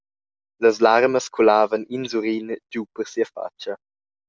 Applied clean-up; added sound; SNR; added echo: none; none; none; none.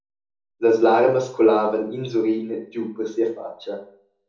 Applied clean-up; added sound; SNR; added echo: none; none; none; reverberation time 0.9 s.